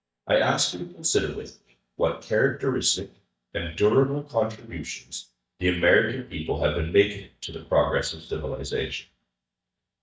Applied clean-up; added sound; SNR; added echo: neural mask model DeepFilterNet 3.